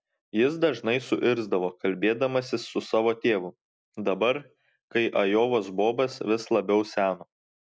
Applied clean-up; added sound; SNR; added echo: none; none; none; none.